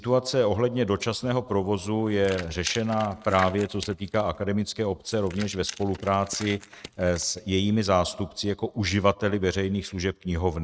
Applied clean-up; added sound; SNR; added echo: neural mask model RNNoise.